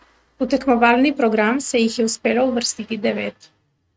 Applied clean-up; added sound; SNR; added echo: neural mask model RNNoise.